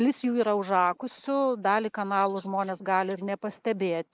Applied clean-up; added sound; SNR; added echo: neural mask model Resemble Enhance denoiser.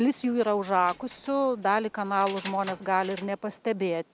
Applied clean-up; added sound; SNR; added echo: none; Keys jangling; 20 dB; none.